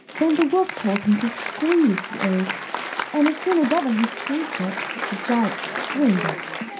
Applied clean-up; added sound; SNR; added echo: none; Applause; 7 dB; reverberation time 0.3 s.